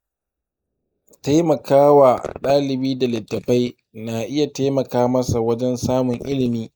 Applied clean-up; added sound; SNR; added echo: neural mask model Resemble Enhance denoiser.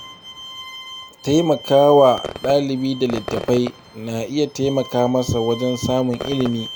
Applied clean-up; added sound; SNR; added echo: none; Bowed string instrument + Fireworks; 14 dB; none.